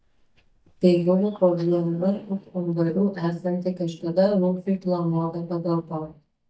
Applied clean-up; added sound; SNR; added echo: neural mask model DeepFilterNet 3.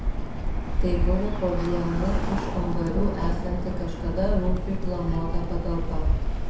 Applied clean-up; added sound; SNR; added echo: none; Bird; -5 dB; reverberation time 0.7 s.